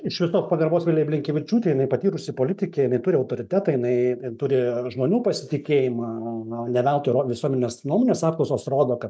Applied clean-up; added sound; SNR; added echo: none; none; none; none.